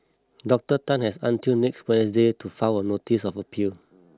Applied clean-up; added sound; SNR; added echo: none; none; none; none.